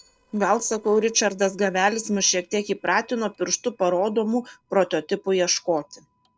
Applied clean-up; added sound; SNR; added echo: neural separator model SepFormer DNS4.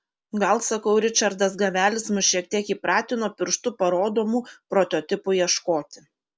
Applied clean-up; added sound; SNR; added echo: none; none; none; none.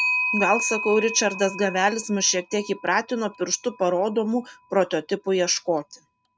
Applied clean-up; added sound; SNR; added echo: neural mask model RNNoise.